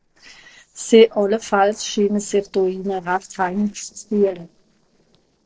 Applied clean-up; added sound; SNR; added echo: neural separator model SepFormer DNS4.